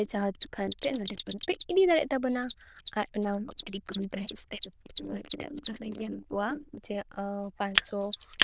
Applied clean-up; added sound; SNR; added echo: neural diffusion model UNIVERSE++.